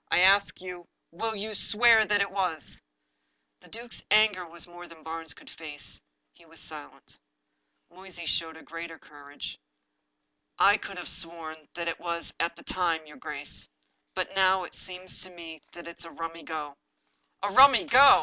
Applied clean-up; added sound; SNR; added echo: none; none; none; none.